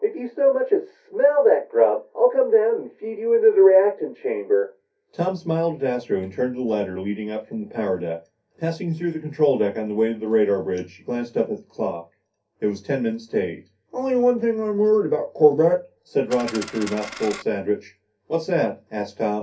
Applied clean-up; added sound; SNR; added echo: none; Coin (dropping); 13 dB; reverberation time 0.3 s.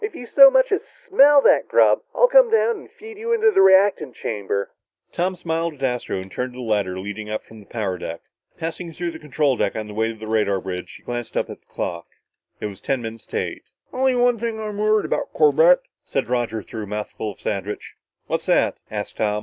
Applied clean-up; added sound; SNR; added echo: none; none; none; none.